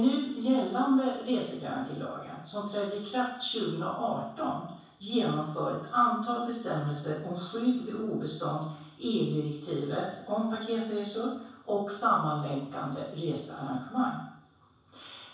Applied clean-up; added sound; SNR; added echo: none; none; none; reverberation time 0.7 s.